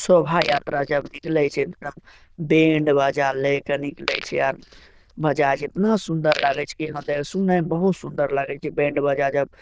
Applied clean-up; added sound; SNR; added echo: neural diffusion model UNIVERSE++.